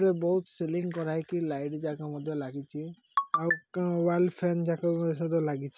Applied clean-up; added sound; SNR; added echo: none; none; none; none.